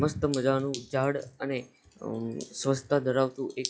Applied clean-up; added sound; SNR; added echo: classical method log-MMSE.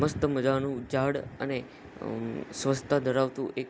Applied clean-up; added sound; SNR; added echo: none; none; none; none.